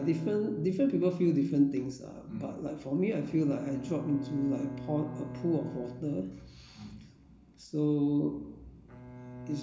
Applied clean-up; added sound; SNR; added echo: none; Bowed string instrument; 15 dB; reverberation time 0.4 s.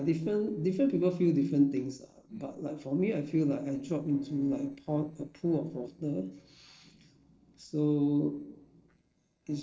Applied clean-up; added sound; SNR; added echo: neural separator model SepFormer DNS4.